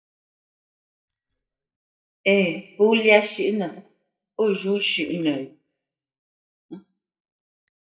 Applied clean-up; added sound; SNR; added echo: neural mask model DeepFilterNet 3.